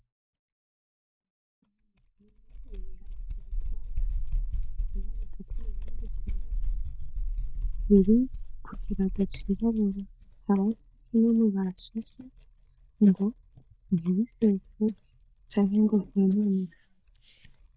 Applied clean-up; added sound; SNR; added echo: neural mask model DeepFilterNet 3.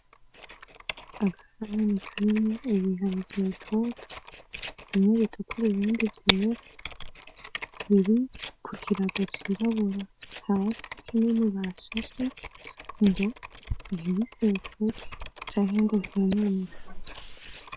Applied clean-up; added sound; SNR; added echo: neural separator model SepFormer WHAM!.